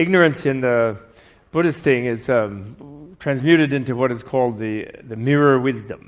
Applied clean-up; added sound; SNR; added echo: none; none; none; none.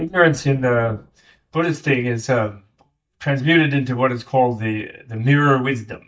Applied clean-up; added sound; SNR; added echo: neural mask model DeepFilterNet 3.